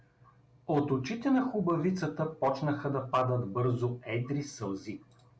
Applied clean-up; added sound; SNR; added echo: none; none; none; none.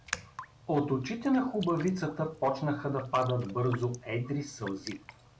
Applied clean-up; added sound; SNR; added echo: none; Raindrop; 16 dB; none.